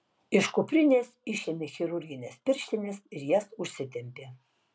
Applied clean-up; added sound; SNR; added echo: none; none; none; none.